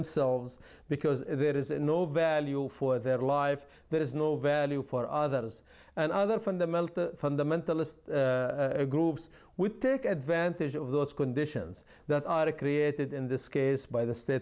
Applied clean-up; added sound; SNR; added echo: none; none; none; none.